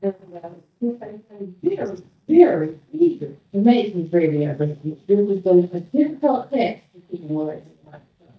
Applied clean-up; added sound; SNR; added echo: neural mask model DeepFilterNet 3.